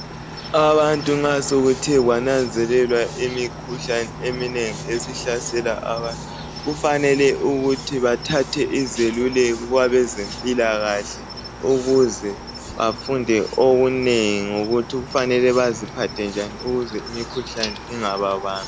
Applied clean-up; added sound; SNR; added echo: none; Cricket; 13 dB; none.